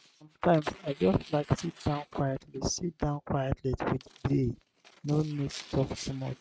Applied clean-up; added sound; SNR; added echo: neural mask model RNNoise.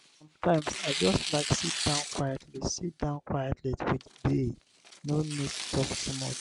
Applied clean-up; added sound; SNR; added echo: none; Tearing; 7 dB; none.